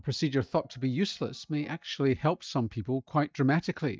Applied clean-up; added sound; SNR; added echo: neural mask model DeepFilterNet 3.